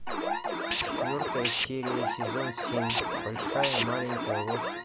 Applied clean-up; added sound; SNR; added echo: none; Alarm + Tools; -4 dB; none.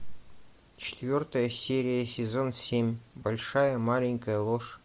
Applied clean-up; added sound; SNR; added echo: none; none; none; none.